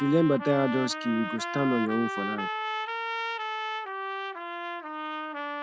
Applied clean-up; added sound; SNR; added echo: none; Trumpet; 4 dB; none.